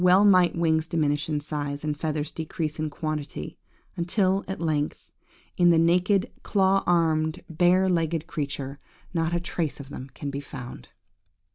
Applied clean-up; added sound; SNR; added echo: none; none; none; none.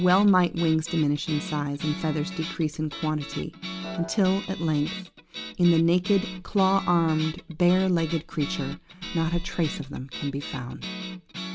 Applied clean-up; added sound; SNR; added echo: none; Piano + Guitar; 12 dB; none.